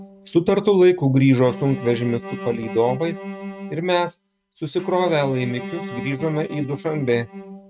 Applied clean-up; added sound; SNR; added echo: neural mask model RNNoise.